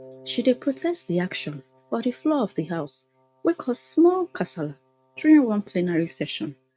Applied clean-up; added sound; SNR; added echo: neural mask model RNNoise.